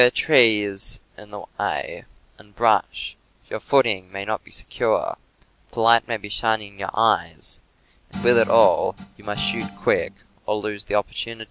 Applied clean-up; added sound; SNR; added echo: none; Guitar; 12 dB; none.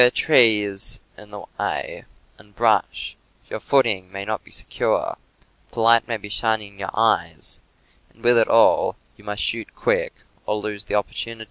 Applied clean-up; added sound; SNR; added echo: none; none; none; none.